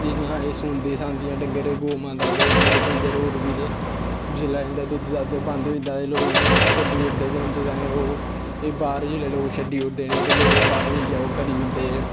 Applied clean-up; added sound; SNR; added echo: none; Car; -3 dB; none.